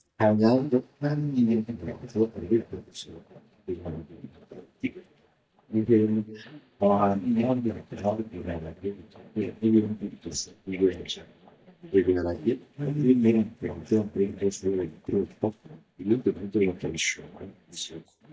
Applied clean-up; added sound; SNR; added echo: neural mask model DeepFilterNet 3.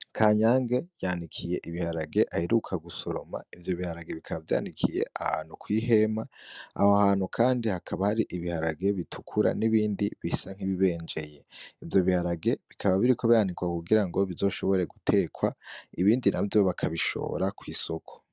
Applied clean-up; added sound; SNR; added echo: none; none; none; none.